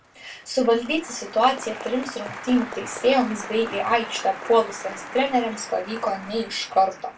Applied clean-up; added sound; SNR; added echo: none; Applause; 13 dB; reverberation time 0.2 s.